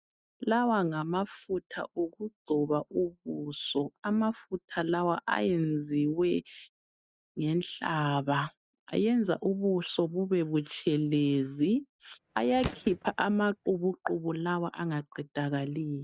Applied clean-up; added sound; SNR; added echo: neural mask model RNNoise.